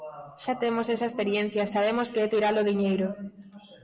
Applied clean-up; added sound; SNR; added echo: none; none; none; none.